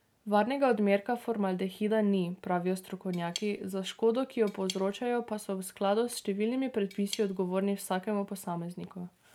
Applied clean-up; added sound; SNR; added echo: none; Cutlery, silverware / Tap; 16 dB; none.